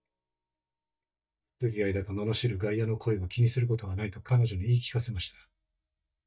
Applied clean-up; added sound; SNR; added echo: neural mask model DeepFilterNet 3.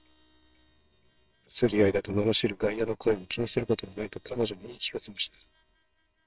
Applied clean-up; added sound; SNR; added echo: neural separator model SepFormer WHAMR!.